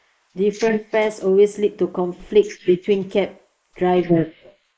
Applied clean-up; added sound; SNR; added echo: neural mask model Resemble Enhance denoiser.